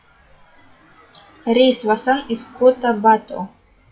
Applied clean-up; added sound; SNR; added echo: classical method WPE with log-MMSE.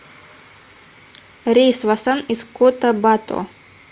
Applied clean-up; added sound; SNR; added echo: none; none; none; none.